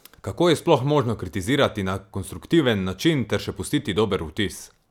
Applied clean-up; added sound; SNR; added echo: none; none; none; none.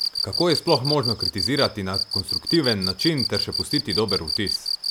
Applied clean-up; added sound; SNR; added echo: none; Cricket; 2 dB; none.